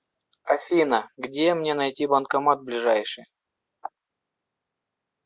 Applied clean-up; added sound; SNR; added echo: none; none; none; none.